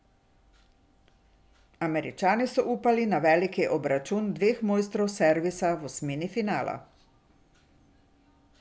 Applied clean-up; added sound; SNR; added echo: none; none; none; none.